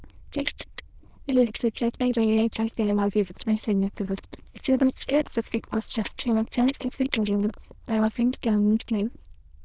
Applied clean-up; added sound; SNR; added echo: neural diffusion model UNIVERSE++.